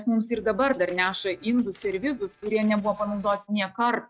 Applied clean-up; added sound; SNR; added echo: neural mask model RNNoise.